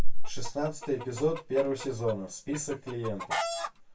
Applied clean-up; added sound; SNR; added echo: none; Chicken, rooster; 13 dB; reverberation time 0.2 s.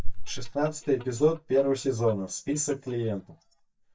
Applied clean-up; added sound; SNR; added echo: neural mask model DeepFilterNet 3.